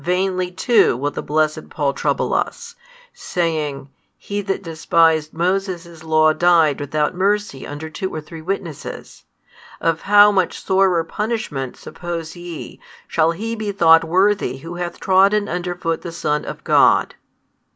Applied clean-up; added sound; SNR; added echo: none; none; none; none.